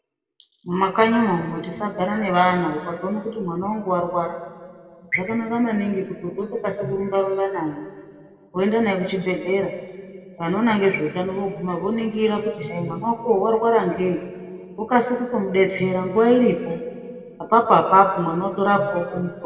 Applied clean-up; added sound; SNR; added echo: none; none; none; reverberation time 1.9 s.